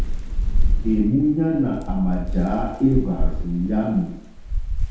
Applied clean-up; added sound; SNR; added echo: none; Thunder / Rain; -1 dB; reverberation time 0.8 s.